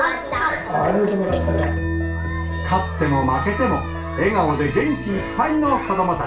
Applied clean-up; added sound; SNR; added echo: none; Wind instrument, woodwind instrument; 18 dB; reverberation time 0.3 s.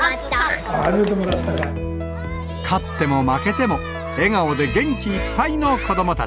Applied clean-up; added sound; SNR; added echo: none; none; none; none.